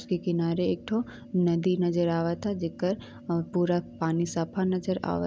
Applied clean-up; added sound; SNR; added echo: none; none; none; none.